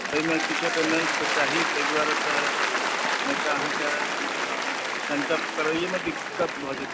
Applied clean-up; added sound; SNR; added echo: none; Applause / Cheering; -3 dB; none.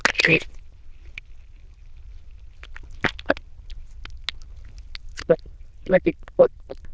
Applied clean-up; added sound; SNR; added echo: neural diffusion model UNIVERSE++.